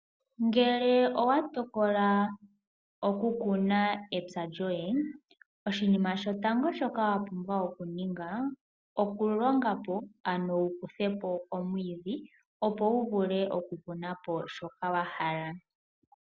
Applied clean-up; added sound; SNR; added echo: none; none; none; none.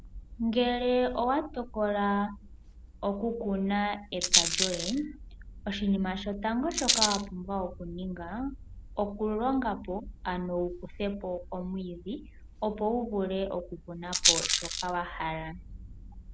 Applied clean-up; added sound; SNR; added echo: none; Rattle; 4 dB; none.